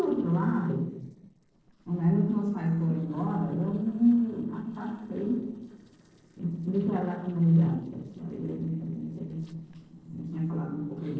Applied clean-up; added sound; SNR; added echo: neural separator model SepFormer DNS4.